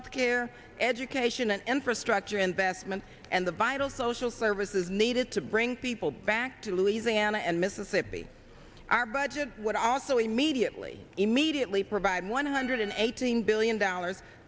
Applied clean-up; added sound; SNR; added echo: none; Wind instrument, woodwind instrument; 18 dB; none.